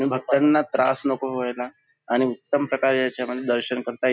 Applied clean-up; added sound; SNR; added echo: none; none; none; none.